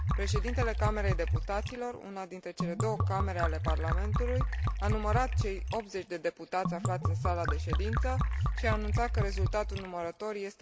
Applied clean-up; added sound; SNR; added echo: none; Liquid; -4 dB; none.